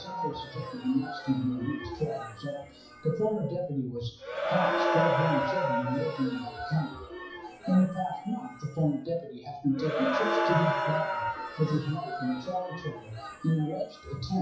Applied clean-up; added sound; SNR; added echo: classical method WPE with log-MMSE.